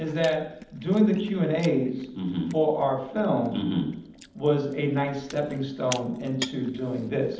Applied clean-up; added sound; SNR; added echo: none; Chewing, mastication; 18 dB; reverberation time 0.8 s.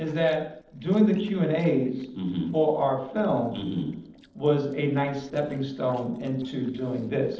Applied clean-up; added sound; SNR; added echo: neural separator model SepFormer DNS4.